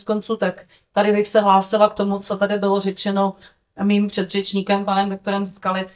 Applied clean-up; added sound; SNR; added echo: neural mask model DeepFilterNet 3.